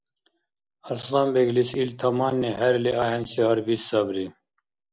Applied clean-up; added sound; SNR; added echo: none; none; none; none.